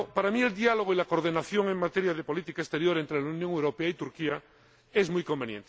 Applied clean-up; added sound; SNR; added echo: none; none; none; none.